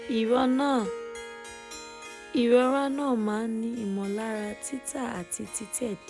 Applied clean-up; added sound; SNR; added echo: none; Harp; 15 dB; none.